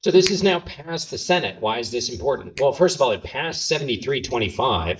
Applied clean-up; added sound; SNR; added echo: neural mask model DeepFilterNet 3.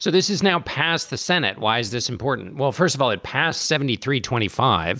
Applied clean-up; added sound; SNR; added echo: none; none; none; none.